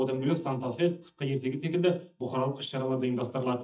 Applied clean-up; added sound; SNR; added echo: neural mask model DeepFilterNet 3.